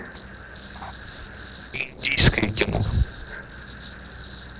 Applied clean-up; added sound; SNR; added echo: neural separator model SepFormer DNS4.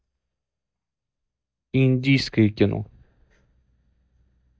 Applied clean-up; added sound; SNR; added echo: neural mask model DeepFilterNet 3.